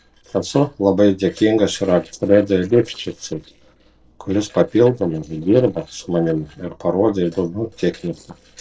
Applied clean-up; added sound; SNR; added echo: neural separator model SepFormer DNS4.